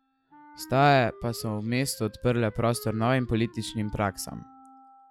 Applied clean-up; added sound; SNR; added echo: classical method log-MMSE.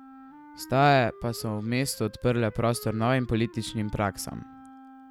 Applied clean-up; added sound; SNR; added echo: none; Wind instrument, woodwind instrument; 20 dB; none.